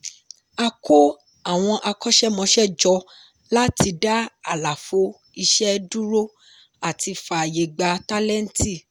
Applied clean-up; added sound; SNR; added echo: none; none; none; none.